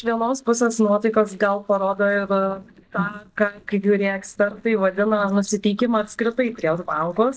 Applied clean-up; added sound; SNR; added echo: neural mask model DeepFilterNet 3.